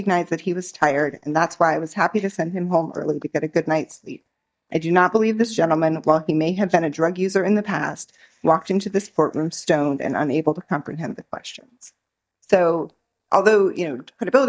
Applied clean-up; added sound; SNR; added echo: neural mask model DeepFilterNet 3.